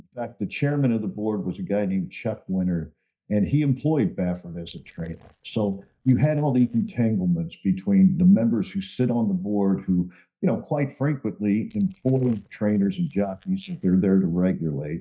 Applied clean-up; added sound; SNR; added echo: neural mask model DeepFilterNet 3.